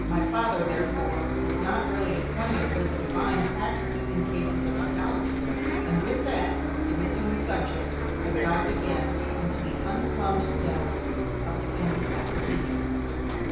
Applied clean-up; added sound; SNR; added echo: none; Bus; -4 dB; reverberation time 0.9 s.